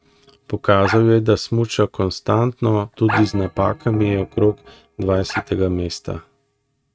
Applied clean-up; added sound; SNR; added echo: neural mask model RNNoise.